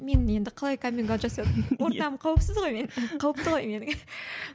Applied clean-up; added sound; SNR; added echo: none; Bass drum; 4 dB; none.